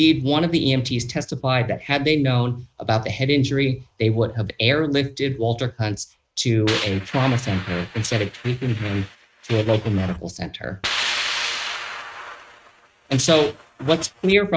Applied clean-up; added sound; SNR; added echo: neural mask model RNNoise.